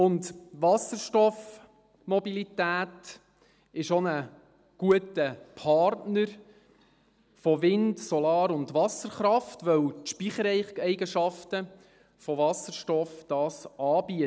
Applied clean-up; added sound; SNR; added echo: none; none; none; none.